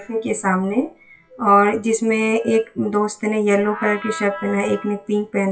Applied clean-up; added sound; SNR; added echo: classical method WPE with log-MMSE.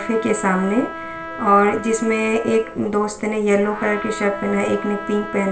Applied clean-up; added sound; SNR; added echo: none; Trumpet; 12 dB; reverberation time 0.4 s.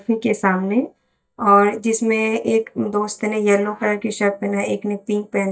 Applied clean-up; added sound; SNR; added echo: neural mask model DeepFilterNet 3.